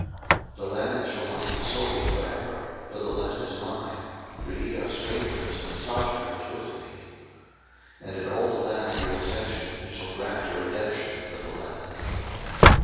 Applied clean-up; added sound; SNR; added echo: none; Sliding door; -2 dB; reverberation time 2.2 s.